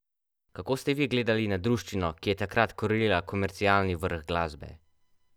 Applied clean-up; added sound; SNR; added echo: none; none; none; none.